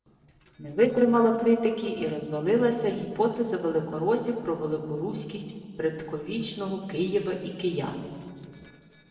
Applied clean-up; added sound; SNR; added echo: neural separator model SepFormer DNS4.